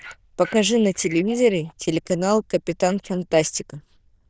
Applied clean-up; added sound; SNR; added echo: neural diffusion model UNIVERSE++.